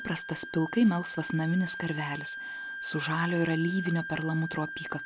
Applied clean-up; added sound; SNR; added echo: none; Wind instrument, woodwind instrument; 9 dB; none.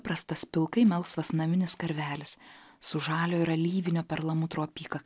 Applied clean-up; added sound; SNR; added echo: none; none; none; none.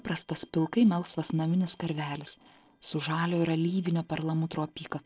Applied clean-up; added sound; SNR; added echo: neural separator model SepFormer DNS4.